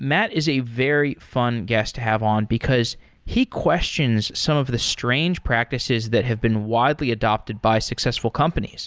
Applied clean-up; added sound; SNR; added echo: none; none; none; none.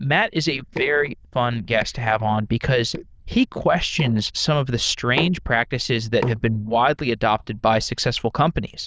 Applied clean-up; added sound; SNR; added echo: neural diffusion model UNIVERSE++.